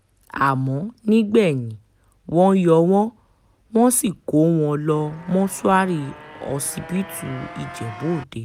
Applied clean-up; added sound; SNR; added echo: none; Motorcycle; 17 dB; none.